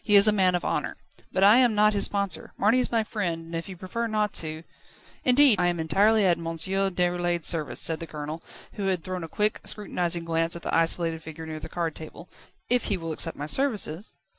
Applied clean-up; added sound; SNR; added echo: none; none; none; none.